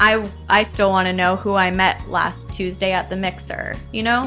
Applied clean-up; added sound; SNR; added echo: none; none; none; none.